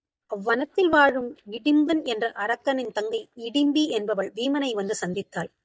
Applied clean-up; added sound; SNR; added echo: neural mask model DeepFilterNet 3.